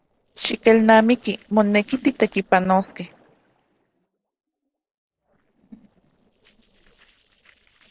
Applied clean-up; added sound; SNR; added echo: neural separator model SepFormer DNS4.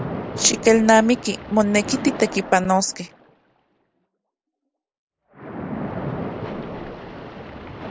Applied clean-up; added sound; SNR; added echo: none; Splash, splatter; 10 dB; none.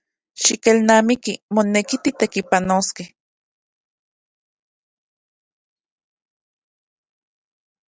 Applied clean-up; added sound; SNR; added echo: none; none; none; none.